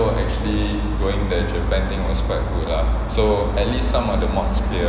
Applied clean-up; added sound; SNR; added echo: none; none; none; none.